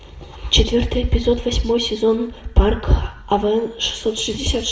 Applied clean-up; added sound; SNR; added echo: none; none; none; reverberation time 0.6 s.